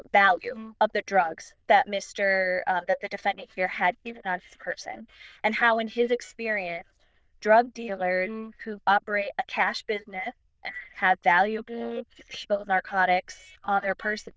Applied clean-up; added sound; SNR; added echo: neural diffusion model UNIVERSE++.